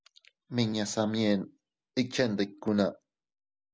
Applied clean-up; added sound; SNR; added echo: none; none; none; none.